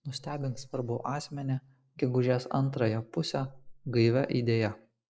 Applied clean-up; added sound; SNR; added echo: neural mask model Resemble Enhance denoiser.